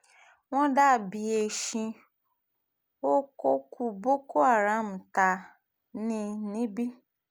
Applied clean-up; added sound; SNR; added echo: none; none; none; none.